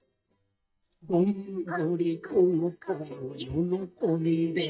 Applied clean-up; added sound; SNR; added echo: neural mask model DeepFilterNet 3.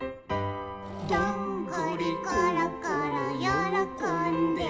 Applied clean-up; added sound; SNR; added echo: none; Engine / Mechanisms; 17 dB; reverberation time 0.5 s.